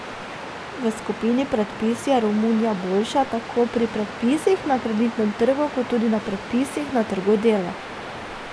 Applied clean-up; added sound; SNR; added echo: none; Waves, surf; 11 dB; none.